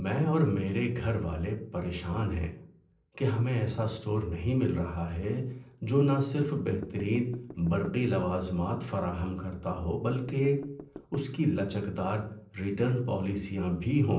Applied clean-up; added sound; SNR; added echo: neural separator model SepFormer DNS4.